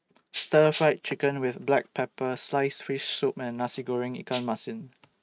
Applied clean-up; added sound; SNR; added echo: neural mask model RNNoise.